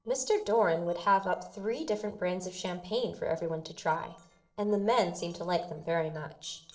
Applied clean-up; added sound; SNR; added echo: neural separator model SepFormer DNS4.